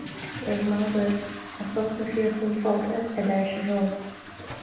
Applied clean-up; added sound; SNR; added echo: none; Fill (with liquid) / Toilet flush; 11 dB; reverberation time 0.9 s.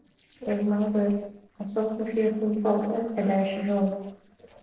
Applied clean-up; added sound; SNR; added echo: neural separator model SepFormer DNS4.